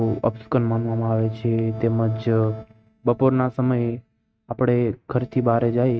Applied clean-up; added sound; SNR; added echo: neural mask model RNNoise.